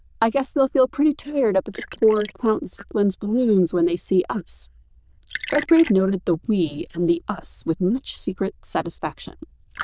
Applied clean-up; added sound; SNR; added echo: neural diffusion model UNIVERSE++.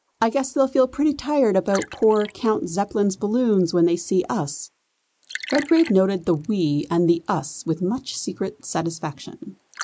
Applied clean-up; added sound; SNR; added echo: neural mask model Resemble Enhance denoiser.